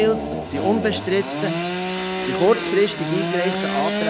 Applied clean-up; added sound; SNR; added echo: none; Sawing / Engine; 3 dB; none.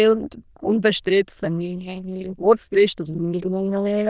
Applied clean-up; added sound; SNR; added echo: neural diffusion model UNIVERSE++.